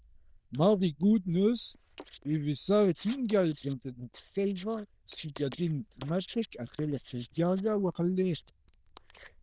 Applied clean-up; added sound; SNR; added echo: neural diffusion model UNIVERSE++.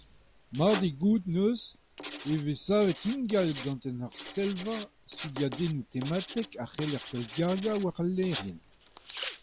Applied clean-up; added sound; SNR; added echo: none; Writing; 13 dB; none.